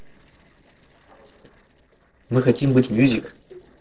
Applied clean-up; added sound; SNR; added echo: neural separator model SepFormer DNS4.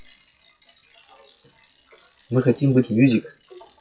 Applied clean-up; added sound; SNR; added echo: classical method WPE with log-MMSE.